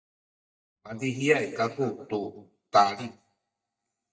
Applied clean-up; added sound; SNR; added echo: neural mask model DeepFilterNet 3.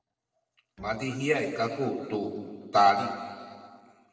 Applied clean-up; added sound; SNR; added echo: neural separator model SepFormer DNS4.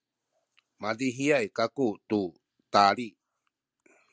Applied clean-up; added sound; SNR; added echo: none; none; none; none.